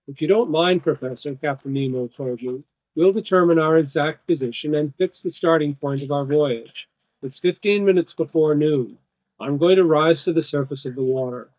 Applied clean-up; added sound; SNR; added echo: neural mask model DeepFilterNet 3.